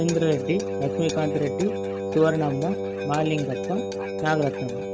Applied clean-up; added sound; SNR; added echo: neural mask model RNNoise.